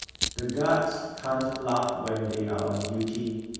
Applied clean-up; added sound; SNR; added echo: none; Crushing; 11 dB; reverberation time 1.2 s.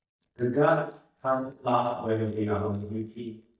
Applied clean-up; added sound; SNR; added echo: neural mask model DeepFilterNet 3.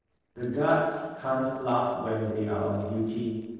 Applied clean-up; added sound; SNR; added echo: neural separator model SepFormer DNS4.